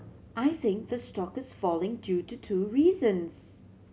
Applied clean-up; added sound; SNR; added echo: none; none; none; none.